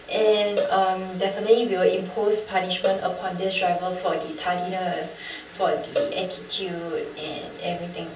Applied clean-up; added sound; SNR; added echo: none; Cowbell; 9 dB; reverberation time 0.4 s.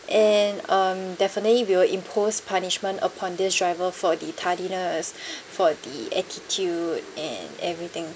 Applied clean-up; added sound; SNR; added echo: none; none; none; none.